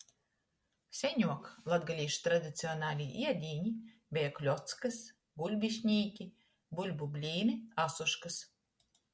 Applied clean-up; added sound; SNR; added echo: none; none; none; none.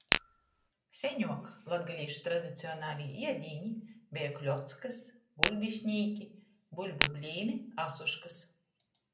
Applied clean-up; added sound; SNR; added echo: none; Tap / Glass; -4 dB; reverberation time 0.5 s.